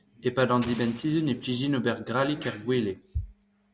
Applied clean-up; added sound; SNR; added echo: none; Explosion; 17 dB; none.